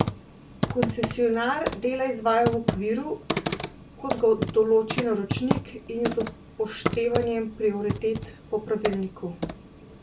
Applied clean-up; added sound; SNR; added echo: none; Computer keyboard; 5 dB; none.